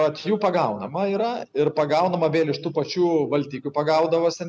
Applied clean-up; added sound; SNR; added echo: none; none; none; none.